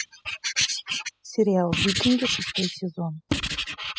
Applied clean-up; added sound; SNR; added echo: classical method spectral subtraction.